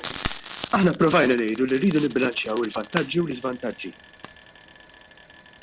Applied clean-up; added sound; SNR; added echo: none; Frying (food); 14 dB; none.